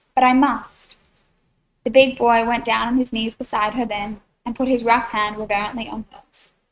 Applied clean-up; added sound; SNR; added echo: neural mask model RNNoise.